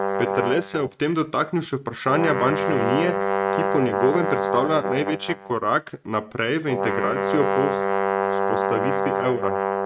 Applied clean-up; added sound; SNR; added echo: neural mask model RNNoise.